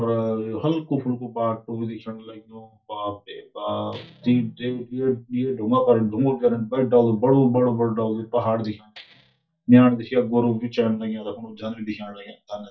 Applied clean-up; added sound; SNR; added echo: neural mask model DeepFilterNet 3.